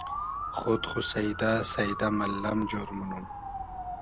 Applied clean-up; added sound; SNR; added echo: none; Motor vehicle (road) / Siren; 6 dB; none.